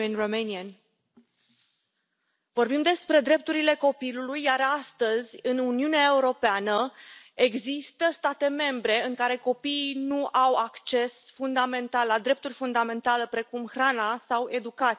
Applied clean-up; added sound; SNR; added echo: none; none; none; none.